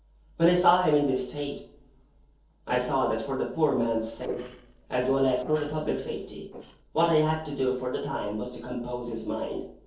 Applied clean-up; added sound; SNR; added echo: neural separator model SepFormer DNS4.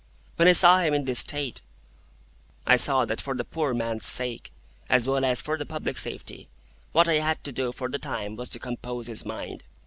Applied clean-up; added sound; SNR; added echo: none; none; none; none.